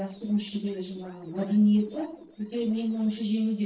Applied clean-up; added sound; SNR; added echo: neural separator model SepFormer DNS4.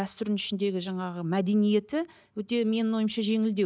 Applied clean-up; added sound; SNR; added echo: none; none; none; none.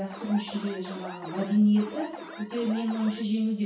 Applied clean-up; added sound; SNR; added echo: none; Alarm; 14 dB; reverberation time 0.7 s.